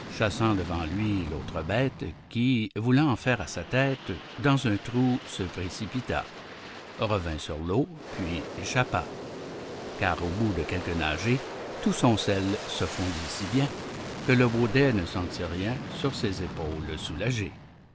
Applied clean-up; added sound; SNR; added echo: none; Aircraft; 11 dB; none.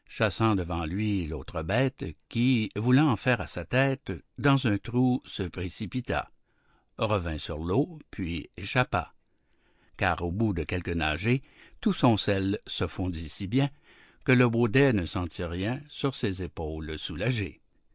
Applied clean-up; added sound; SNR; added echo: none; none; none; none.